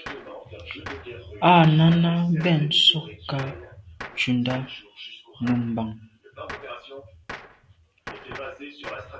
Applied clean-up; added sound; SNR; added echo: none; Gunshot, gunfire; 18 dB; none.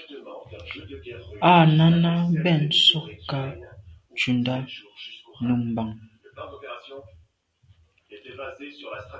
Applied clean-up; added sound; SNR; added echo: none; none; none; none.